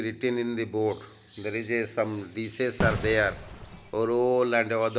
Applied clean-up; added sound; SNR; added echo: none; Fireworks; 6 dB; none.